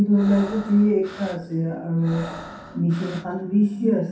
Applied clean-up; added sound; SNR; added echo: none; Breathing; 18 dB; reverberation time 0.6 s.